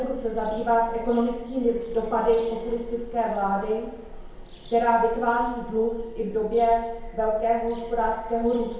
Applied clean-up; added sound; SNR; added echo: none; Bird vocalization, bird call, bird song; 13 dB; reverberation time 0.9 s.